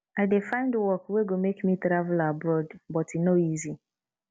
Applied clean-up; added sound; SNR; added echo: none; none; none; none.